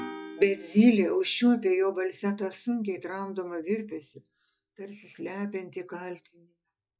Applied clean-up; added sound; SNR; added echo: classical method log-MMSE.